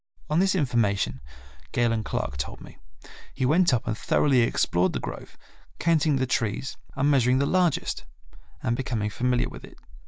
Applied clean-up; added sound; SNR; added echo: none; none; none; none.